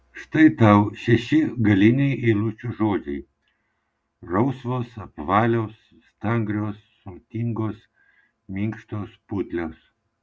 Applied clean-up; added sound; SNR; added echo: none; none; none; none.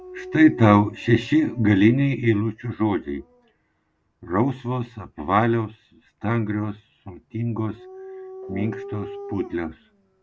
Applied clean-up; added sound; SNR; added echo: none; Brass instrument + Dog; 18 dB; none.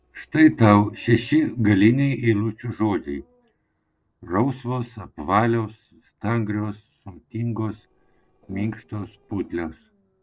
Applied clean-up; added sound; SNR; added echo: neural separator model SepFormer DNS4.